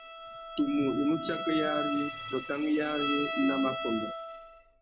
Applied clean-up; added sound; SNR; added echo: none; Bowed string instrument; 5 dB; none.